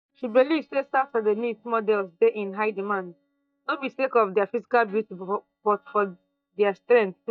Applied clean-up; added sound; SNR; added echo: neural mask model DeepFilterNet 3.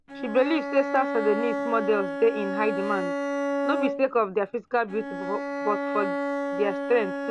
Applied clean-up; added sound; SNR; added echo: none; Bowed string instrument; 3 dB; none.